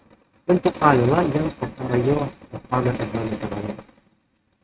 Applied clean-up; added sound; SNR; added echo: neural mask model RNNoise.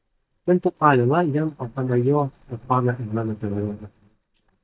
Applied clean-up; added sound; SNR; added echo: neural mask model DeepFilterNet 3.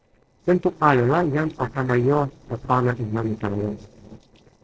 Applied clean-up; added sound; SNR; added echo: neural separator model SepFormer DNS4.